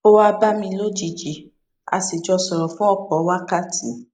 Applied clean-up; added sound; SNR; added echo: neural mask model Resemble Enhance denoiser.